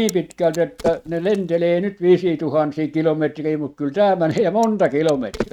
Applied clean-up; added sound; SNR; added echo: neural mask model RNNoise.